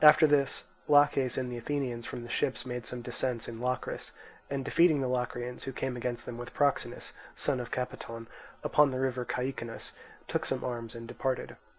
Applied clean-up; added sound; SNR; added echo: none; none; none; none.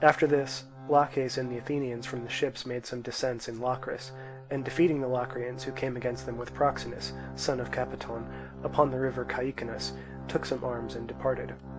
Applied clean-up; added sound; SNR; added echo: none; Organ; 12 dB; none.